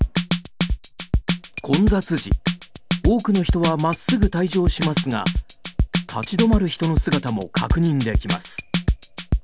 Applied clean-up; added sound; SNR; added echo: none; Drum kit; 0 dB; none.